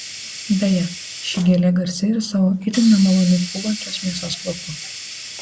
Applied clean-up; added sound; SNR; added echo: none; Hiss; 13 dB; none.